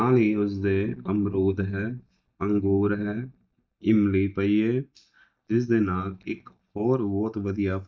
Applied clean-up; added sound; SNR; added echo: neural mask model DeepFilterNet 3.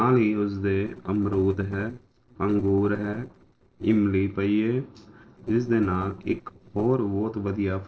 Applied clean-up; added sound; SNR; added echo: neural separator model SepFormer DNS4.